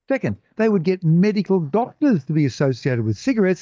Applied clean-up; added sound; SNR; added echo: neural mask model DeepFilterNet 3.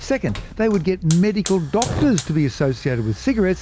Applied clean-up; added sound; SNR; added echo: none; Hiss / Fire; 11 dB; none.